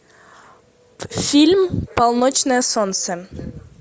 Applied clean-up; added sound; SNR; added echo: none; none; none; none.